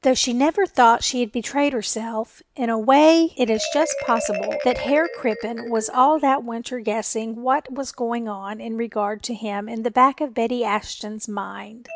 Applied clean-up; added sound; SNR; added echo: none; Marimba, xylophone; 14 dB; none.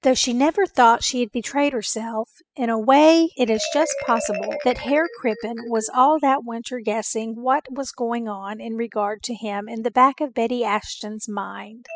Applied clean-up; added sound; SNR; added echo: classical method spectral subtraction.